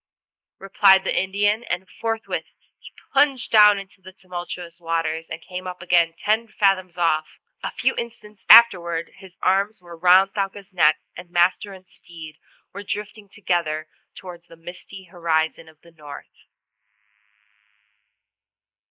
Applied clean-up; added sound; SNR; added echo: neural mask model Resemble Enhance denoiser.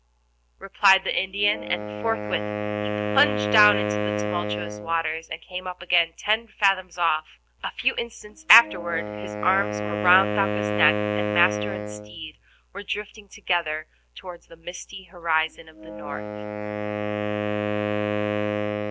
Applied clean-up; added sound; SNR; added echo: none; Wind instrument, woodwind instrument; 3 dB; none.